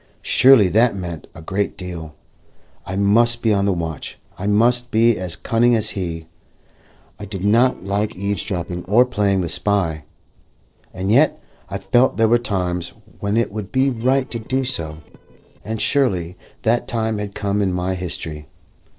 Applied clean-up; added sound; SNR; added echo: neural separator model SepFormer DNS4.